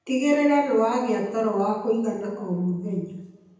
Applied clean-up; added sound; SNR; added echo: none; none; none; reverberation time 0.9 s.